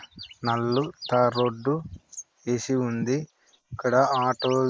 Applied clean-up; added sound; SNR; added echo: neural mask model Resemble Enhance denoiser.